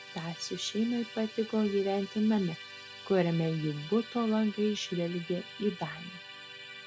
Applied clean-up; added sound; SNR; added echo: none; Musical instrument; 15 dB; none.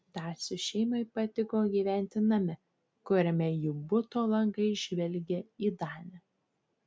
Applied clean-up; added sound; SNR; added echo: none; none; none; none.